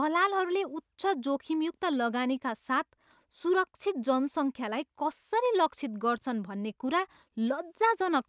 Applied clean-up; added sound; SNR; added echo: none; none; none; none.